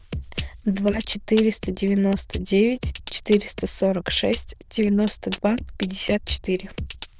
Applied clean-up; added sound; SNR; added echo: neural diffusion model UNIVERSE++.